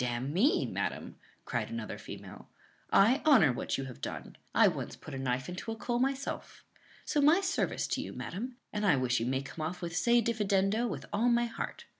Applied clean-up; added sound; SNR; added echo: none; none; none; none.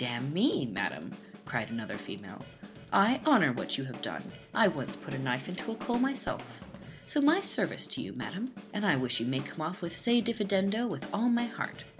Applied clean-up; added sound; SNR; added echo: none; Drum kit; 14 dB; none.